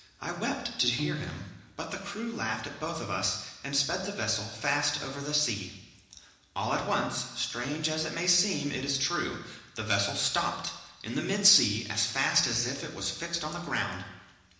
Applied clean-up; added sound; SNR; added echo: none; Piano; 6 dB; reverberation time 1.0 s.